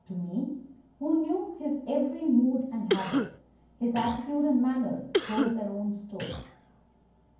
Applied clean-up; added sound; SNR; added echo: none; Cough; 4 dB; reverberation time 0.9 s.